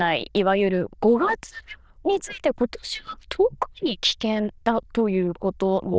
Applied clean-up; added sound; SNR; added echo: neural diffusion model UNIVERSE++.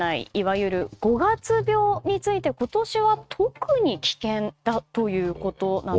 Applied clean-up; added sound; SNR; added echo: neural mask model RNNoise.